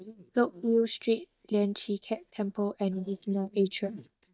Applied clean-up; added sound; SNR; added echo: neural mask model DeepFilterNet 3.